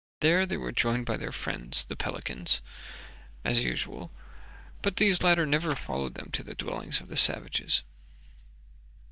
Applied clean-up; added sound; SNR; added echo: neural mask model DeepFilterNet 3.